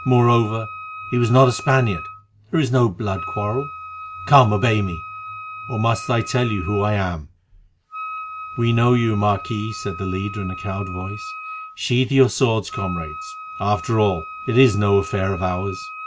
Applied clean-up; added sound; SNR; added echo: none; Wind instrument, woodwind instrument; 13 dB; none.